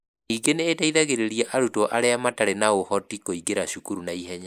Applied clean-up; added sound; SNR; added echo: neural mask model Resemble Enhance denoiser.